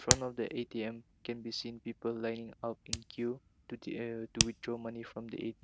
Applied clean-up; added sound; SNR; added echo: none; Hands; 0 dB; none.